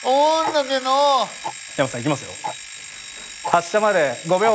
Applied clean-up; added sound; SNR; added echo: none; Alarm + Tick-tock; 11 dB; none.